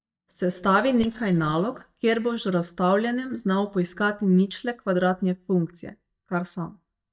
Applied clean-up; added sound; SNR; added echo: neural mask model DeepFilterNet 3.